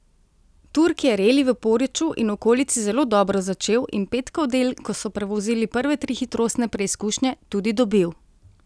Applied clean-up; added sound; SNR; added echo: none; none; none; none.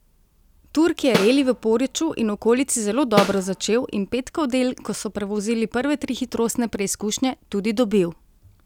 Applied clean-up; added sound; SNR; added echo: none; Snare drum; 5 dB; none.